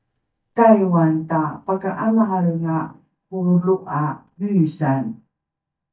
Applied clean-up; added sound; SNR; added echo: neural mask model DeepFilterNet 3.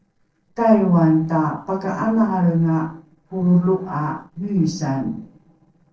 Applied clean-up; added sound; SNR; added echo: neural separator model SepFormer DNS4.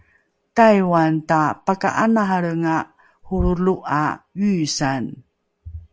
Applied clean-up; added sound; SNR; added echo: none; none; none; none.